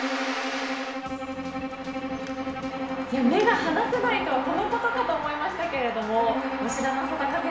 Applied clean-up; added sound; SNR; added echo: none; Bowed string instrument; 6 dB; reverberation time 0.6 s.